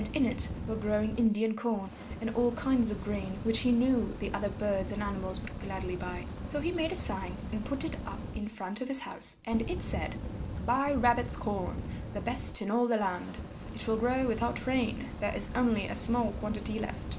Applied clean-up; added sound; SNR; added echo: none; Fire; 8 dB; none.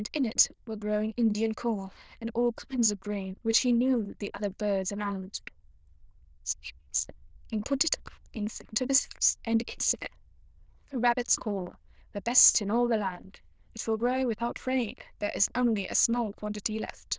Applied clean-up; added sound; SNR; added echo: neural diffusion model UNIVERSE++.